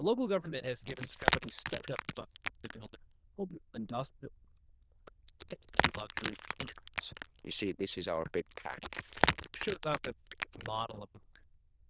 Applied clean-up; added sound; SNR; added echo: neural diffusion model UNIVERSE++.